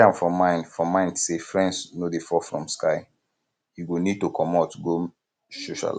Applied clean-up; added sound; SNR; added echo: none; none; none; none.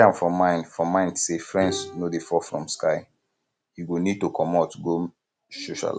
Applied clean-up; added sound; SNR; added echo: none; Bowed string instrument; 15 dB; none.